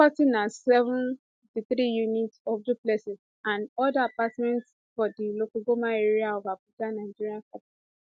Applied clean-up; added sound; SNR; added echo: none; none; none; none.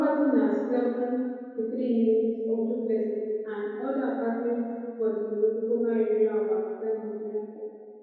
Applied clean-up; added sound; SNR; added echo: none; none; none; reverberation time 2.2 s.